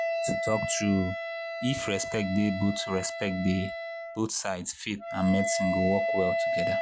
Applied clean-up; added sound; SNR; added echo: none; Wind instrument, woodwind instrument; 2 dB; none.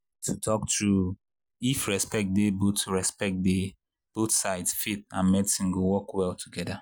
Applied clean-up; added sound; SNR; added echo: none; none; none; none.